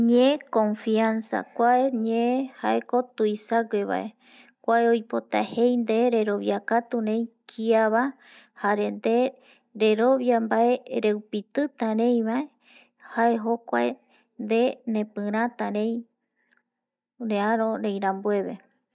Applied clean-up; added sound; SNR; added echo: none; none; none; none.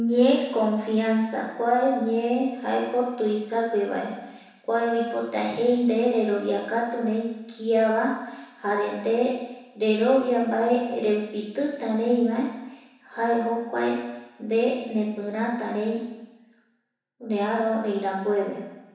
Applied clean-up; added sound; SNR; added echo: none; Rattle (instrument); 14 dB; reverberation time 1.0 s.